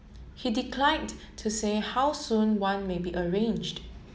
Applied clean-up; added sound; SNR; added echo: none; none; none; none.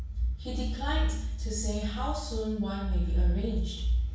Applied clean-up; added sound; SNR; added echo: none; none; none; reverberation time 0.6 s.